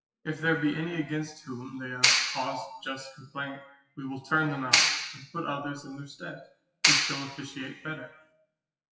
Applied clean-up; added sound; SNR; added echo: classical method WPE with log-MMSE.